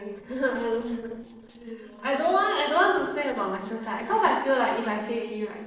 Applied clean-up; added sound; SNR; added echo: neural separator model SepFormer DNS4.